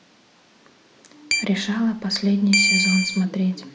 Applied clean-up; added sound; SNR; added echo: none; Keyboard (musical); 0 dB; none.